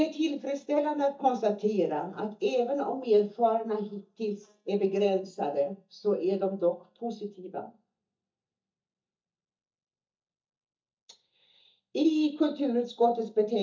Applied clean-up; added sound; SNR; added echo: neural mask model DeepFilterNet 3.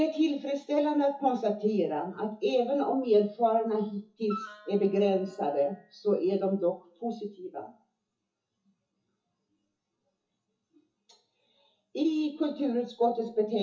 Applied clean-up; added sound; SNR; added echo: classical method WPE with log-MMSE.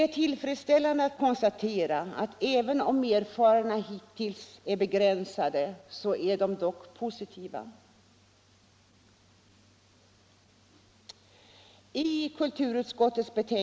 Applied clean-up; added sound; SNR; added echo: none; none; none; none.